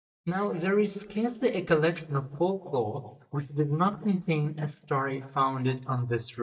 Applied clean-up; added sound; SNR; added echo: neural mask model DeepFilterNet 3.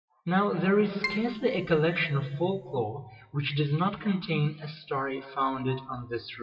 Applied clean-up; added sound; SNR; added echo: classical method WPE with log-MMSE.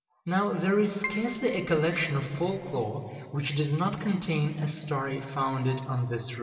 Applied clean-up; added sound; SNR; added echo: none; Keyboard (musical); 12 dB; reverberation time 2.5 s.